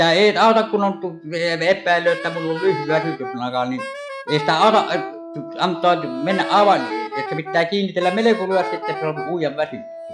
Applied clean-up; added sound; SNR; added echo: classical method log-MMSE.